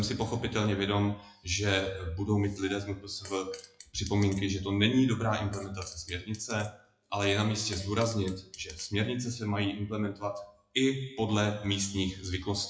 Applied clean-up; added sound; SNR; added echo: classical method WPE with log-MMSE.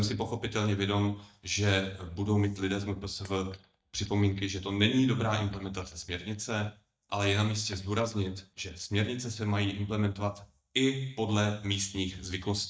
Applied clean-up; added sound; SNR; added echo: neural mask model DeepFilterNet 3.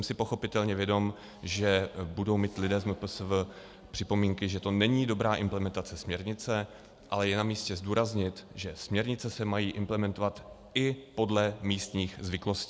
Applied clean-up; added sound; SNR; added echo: none; none; none; none.